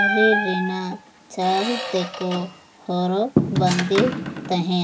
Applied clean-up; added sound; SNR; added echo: none; Squeak; 2 dB; none.